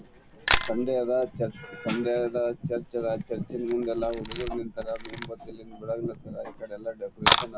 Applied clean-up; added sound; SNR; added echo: none; Camera; 2 dB; none.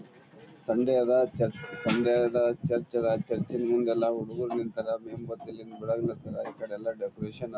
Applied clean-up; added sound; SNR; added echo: none; none; none; none.